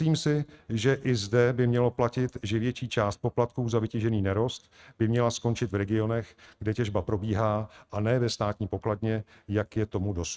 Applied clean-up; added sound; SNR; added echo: neural mask model RNNoise.